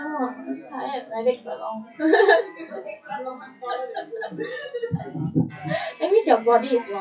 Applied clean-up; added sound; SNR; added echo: classical method WPE with log-MMSE.